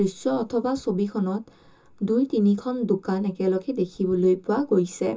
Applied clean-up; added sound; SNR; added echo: none; none; none; reverberation time 0.2 s.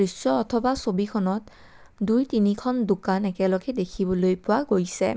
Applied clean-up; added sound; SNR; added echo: none; none; none; none.